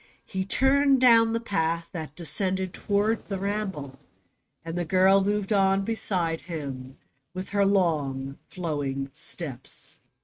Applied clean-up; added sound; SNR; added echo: neural mask model RNNoise.